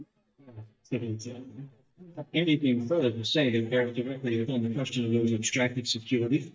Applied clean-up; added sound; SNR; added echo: neural mask model DeepFilterNet 3.